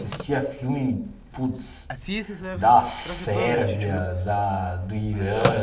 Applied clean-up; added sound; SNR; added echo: none; Telephone; 9 dB; reverberation time 0.6 s.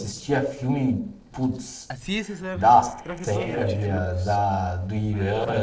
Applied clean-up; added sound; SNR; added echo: neural separator model SepFormer DNS4.